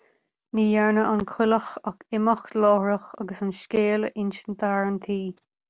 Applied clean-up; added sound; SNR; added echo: none; none; none; none.